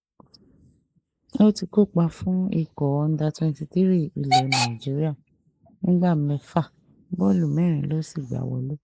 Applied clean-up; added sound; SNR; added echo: neural mask model Resemble Enhance denoiser.